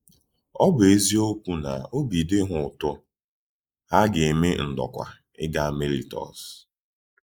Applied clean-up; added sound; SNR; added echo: neural mask model Resemble Enhance denoiser.